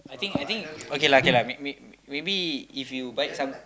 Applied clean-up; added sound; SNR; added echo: none; Liquid; 8 dB; none.